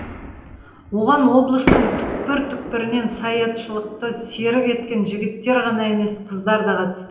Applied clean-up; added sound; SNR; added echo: none; Fireworks; 7 dB; reverberation time 0.8 s.